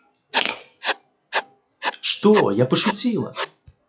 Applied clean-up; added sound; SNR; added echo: classical method WPE with log-MMSE.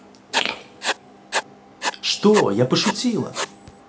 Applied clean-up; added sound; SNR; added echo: none; Writing; 6 dB; reverberation time 0.7 s.